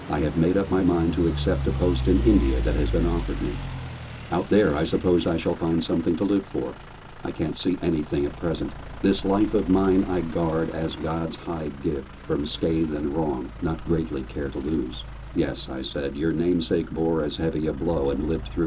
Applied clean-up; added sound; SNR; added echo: none; Idling / Truck; 8 dB; reverberation time 0.2 s.